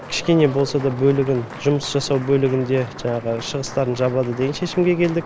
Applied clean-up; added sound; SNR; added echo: none; Applause; 17 dB; none.